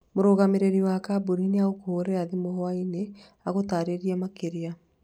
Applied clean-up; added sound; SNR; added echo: none; none; none; none.